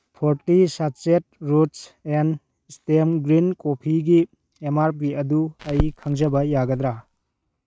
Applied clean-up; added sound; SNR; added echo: neural mask model RNNoise.